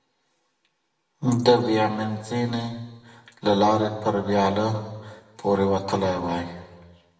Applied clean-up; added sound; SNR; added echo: none; none; none; reverberation time 1.3 s.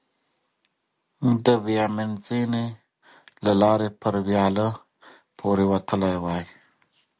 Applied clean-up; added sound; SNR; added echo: none; none; none; none.